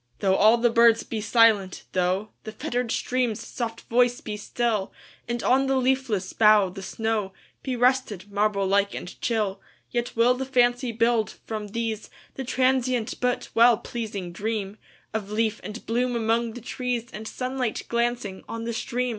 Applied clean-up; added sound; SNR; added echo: none; none; none; none.